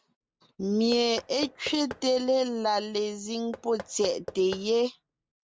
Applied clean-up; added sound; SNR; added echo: none; Knock / Wood; 17 dB; none.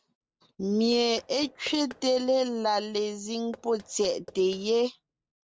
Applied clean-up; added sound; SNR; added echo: neural separator model SepFormer DNS4.